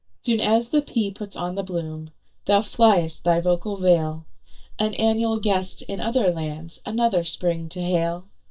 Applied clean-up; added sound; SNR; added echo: neural mask model DeepFilterNet 3.